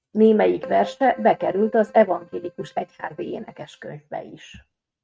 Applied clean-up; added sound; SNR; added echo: neural mask model RNNoise.